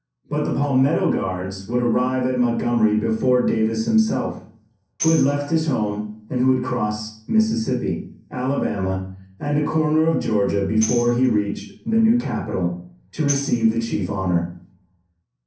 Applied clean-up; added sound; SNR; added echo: none; Tambourine; 14 dB; reverberation time 0.6 s.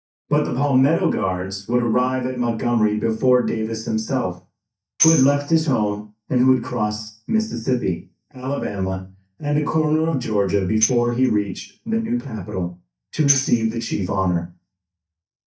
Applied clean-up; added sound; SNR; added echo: neural mask model DeepFilterNet 3.